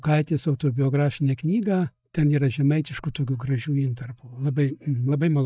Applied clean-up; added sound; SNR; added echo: neural mask model DeepFilterNet 3.